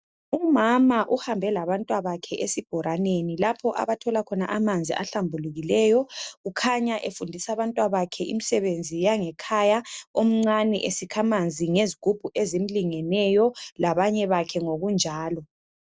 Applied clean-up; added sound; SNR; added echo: none; none; none; none.